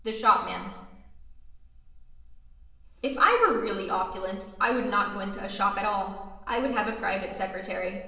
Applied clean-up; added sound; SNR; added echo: none; none; none; reverberation time 0.9 s.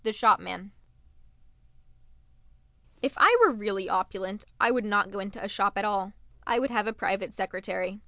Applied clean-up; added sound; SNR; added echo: none; none; none; none.